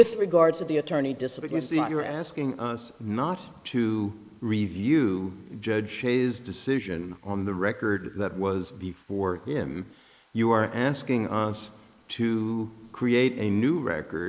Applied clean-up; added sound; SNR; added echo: neural mask model Resemble Enhance denoiser.